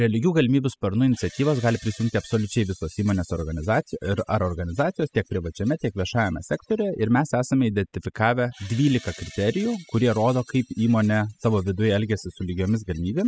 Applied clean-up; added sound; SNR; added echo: classical method spectral subtraction.